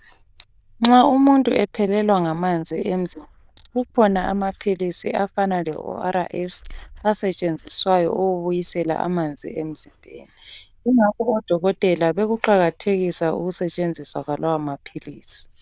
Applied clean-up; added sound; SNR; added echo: neural diffusion model UNIVERSE++.